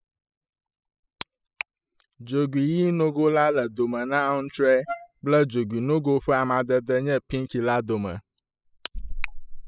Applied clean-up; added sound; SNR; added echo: classical method spectral subtraction.